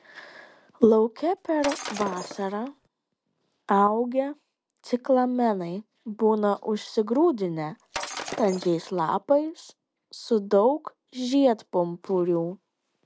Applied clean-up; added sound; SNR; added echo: none; Shatter; 11 dB; none.